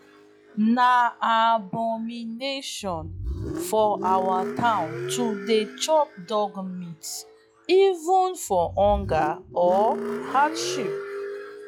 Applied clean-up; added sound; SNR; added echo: classical method log-MMSE.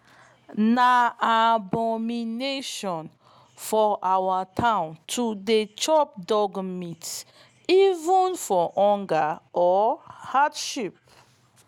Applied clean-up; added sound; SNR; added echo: none; none; none; none.